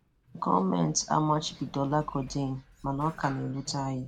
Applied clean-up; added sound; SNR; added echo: none; Sliding door; 20 dB; none.